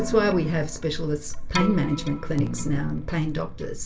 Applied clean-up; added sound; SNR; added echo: none; Keyboard (musical); 9 dB; reverberation time 0.2 s.